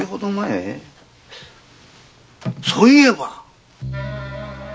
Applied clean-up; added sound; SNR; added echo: none; none; none; none.